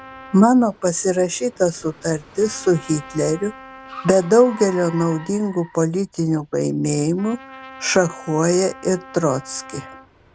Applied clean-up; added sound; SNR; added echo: none; Car + Trumpet; 19 dB; none.